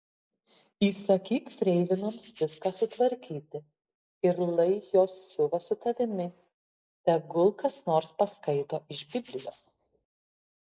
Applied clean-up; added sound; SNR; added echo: neural mask model Resemble Enhance denoiser.